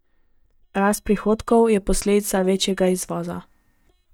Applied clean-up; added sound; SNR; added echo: neural mask model DeepFilterNet 3.